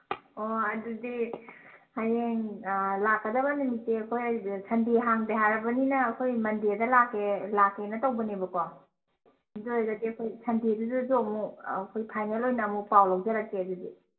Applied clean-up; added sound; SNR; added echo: none; none; none; reverberation time 0.2 s.